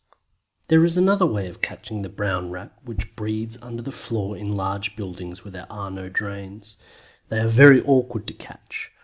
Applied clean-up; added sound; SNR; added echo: none; none; none; none.